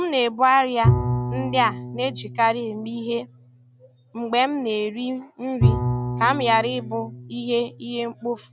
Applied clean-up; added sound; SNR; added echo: none; Bowed string instrument; 3 dB; none.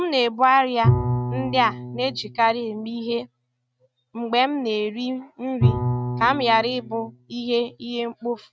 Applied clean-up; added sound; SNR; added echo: neural mask model RNNoise.